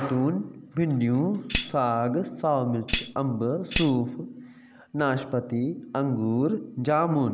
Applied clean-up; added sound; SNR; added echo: none; Tambourine; 7 dB; none.